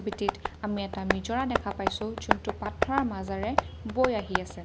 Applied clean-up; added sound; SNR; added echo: none; Tap; 1 dB; none.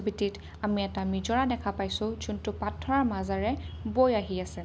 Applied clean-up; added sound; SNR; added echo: none; none; none; none.